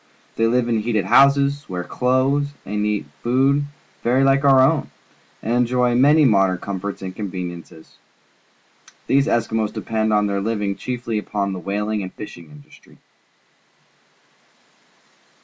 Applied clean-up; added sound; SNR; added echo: none; none; none; none.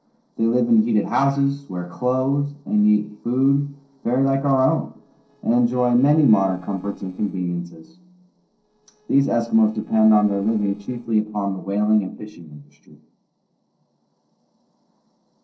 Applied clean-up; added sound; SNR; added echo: neural separator model SepFormer DNS4.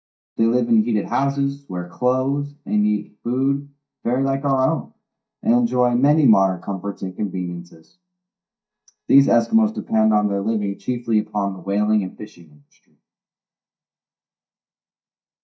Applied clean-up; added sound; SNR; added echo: neural mask model DeepFilterNet 3.